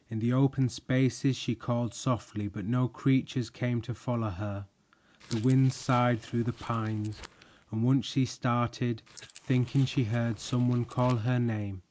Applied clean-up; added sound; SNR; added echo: neural mask model Resemble Enhance denoiser.